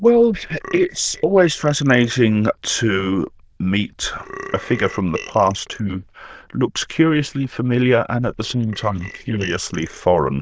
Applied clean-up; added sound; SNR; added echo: neural diffusion model UNIVERSE++.